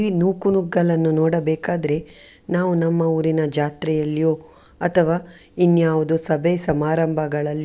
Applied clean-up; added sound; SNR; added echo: none; none; none; none.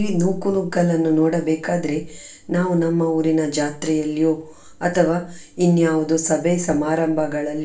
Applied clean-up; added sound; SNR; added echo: none; none; none; reverberation time 0.3 s.